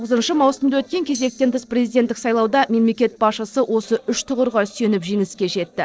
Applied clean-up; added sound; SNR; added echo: neural separator model SepFormer DNS4.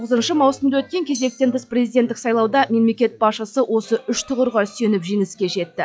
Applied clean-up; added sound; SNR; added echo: classical method log-MMSE.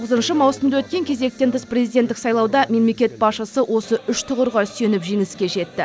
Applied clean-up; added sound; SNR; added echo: none; none; none; none.